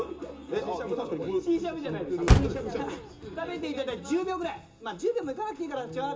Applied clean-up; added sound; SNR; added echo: none; Motor vehicle (road); 1 dB; reverberation time 0.2 s.